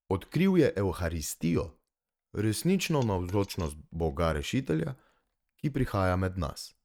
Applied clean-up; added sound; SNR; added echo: neural mask model RNNoise.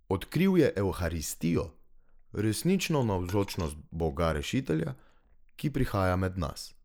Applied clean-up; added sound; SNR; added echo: neural mask model Resemble Enhance denoiser.